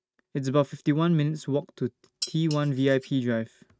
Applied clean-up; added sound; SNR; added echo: neural mask model RNNoise.